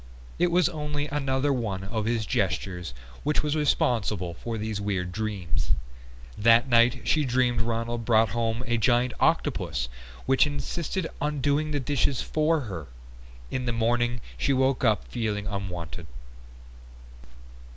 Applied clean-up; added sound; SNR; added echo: none; none; none; none.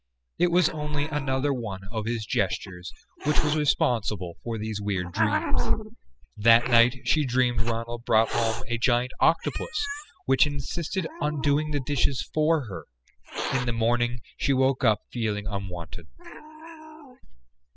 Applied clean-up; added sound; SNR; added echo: classical method spectral subtraction.